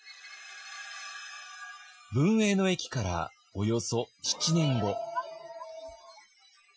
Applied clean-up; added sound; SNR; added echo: classical method Wiener filter.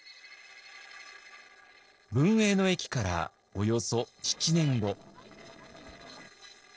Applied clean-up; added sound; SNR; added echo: neural separator model SepFormer DNS4.